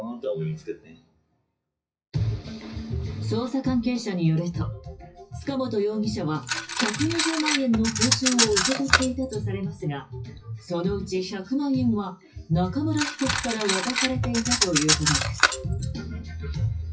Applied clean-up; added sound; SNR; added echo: classical method WPE with log-MMSE.